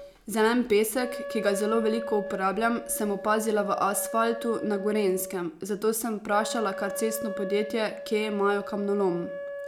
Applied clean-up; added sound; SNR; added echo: none; Wind instrument, woodwind instrument; 10 dB; none.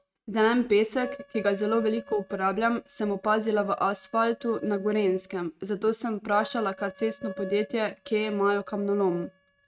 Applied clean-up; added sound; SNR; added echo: neural mask model RNNoise.